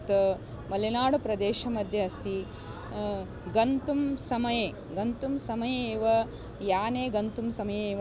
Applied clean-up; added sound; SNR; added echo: none; none; none; none.